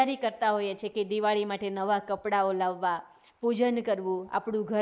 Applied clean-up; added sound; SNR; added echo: neural mask model Resemble Enhance denoiser.